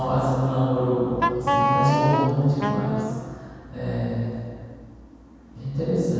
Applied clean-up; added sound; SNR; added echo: none; Wind instrument, woodwind instrument; 0 dB; reverberation time 2.1 s.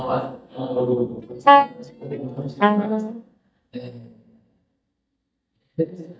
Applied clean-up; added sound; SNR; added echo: neural mask model DeepFilterNet 3.